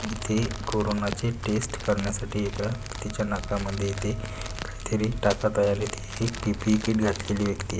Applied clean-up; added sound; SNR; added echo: none; Crumpling, crinkling; 14 dB; none.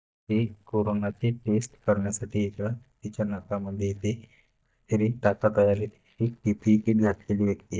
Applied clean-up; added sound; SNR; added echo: neural mask model DeepFilterNet 3.